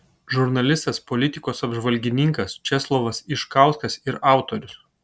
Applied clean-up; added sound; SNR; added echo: none; none; none; none.